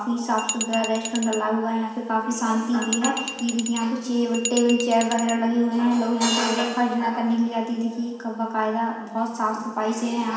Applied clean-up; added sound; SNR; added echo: none; Glass; 7 dB; reverberation time 1.2 s.